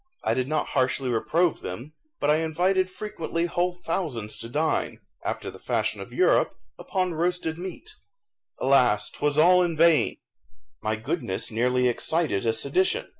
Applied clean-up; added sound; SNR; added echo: neural mask model Resemble Enhance denoiser.